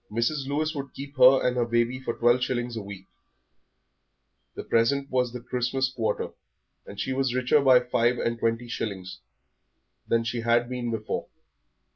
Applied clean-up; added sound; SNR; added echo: none; none; none; none.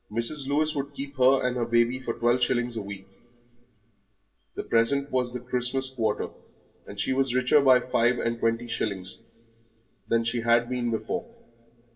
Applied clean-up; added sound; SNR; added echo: none; none; none; reverberation time 0.4 s.